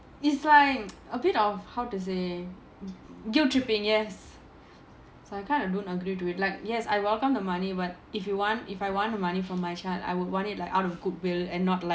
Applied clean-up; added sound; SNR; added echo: none; none; none; none.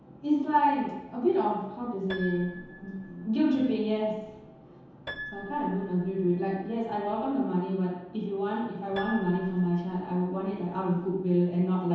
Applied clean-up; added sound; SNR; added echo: none; Piano; 18 dB; reverberation time 0.9 s.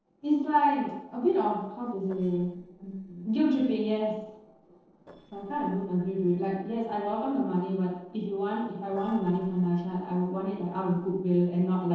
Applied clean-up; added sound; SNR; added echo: neural separator model SepFormer DNS4.